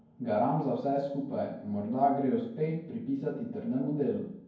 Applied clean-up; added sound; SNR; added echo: none; none; none; reverberation time 0.9 s.